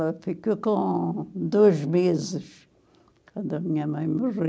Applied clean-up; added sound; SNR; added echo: none; none; none; none.